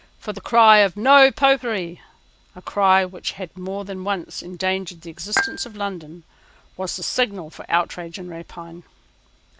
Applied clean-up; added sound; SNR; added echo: none; Dishes, pots, and pans / Chink, clink; 3 dB; none.